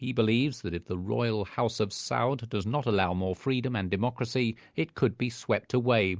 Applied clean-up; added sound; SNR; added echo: none; none; none; none.